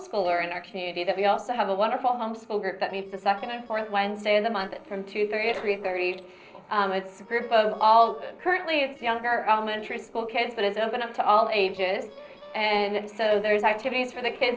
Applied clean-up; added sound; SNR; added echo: neural separator model SepFormer DNS4.